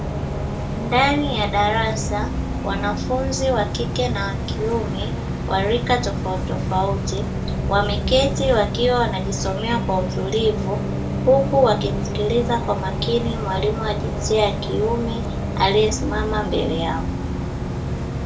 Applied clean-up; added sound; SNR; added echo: none; Bus; 2 dB; reverberation time 0.2 s.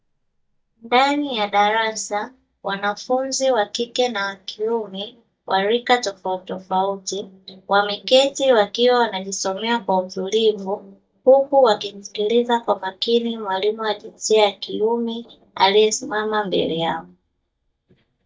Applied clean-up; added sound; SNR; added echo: neural mask model DeepFilterNet 3.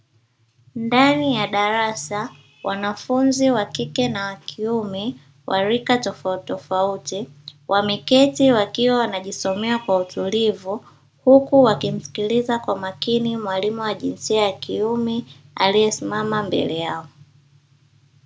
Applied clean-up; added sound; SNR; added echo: none; none; none; none.